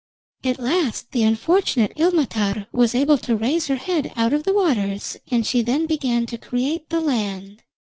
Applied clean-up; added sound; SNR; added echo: none; none; none; none.